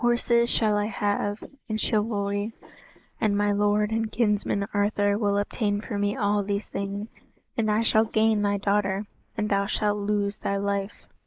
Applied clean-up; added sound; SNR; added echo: neural mask model Resemble Enhance denoiser.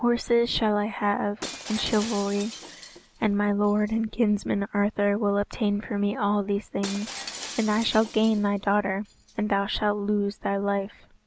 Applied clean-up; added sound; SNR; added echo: none; Shatter; 17 dB; none.